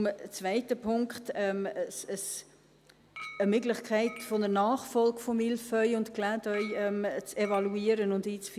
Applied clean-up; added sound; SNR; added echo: none; Chink, clink; 18 dB; none.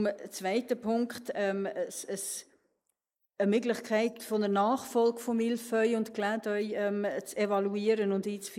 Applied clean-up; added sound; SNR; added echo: neural mask model Resemble Enhance denoiser.